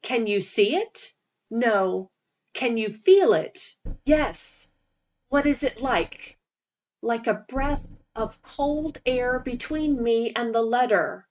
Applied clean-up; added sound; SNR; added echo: neural mask model RNNoise.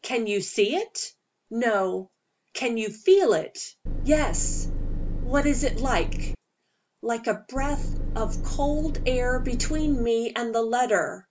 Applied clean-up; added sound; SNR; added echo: none; Engine; -1 dB; none.